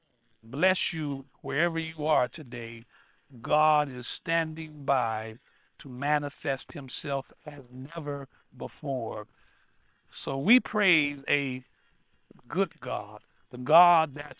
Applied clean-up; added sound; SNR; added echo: neural separator model SepFormer WHAM!.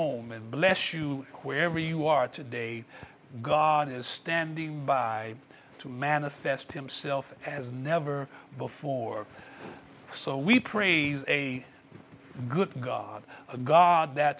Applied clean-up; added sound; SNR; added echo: none; none; none; none.